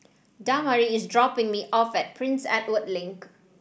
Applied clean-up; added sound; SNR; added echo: none; none; none; none.